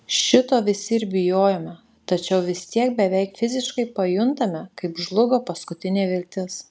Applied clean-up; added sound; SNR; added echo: none; none; none; none.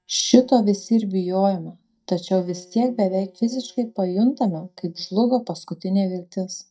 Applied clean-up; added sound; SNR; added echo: neural mask model DeepFilterNet 3.